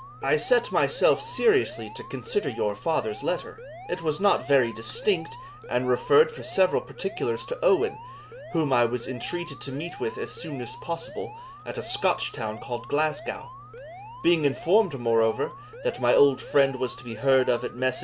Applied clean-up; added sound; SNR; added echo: none; Alarm; 16 dB; none.